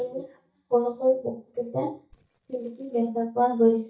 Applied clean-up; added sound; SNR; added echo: neural mask model DeepFilterNet 3.